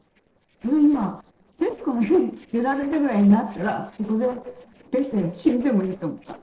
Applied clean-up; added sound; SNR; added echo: neural separator model SepFormer DNS4.